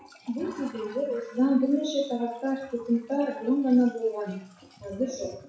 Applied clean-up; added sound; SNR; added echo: classical method WPE with log-MMSE.